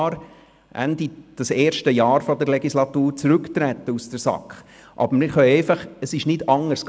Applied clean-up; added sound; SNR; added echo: none; none; none; none.